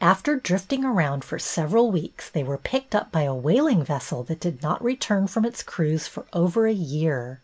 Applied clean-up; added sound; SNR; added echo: none; none; none; none.